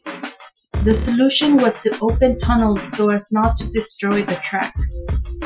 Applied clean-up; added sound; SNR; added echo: classical method Wiener filter.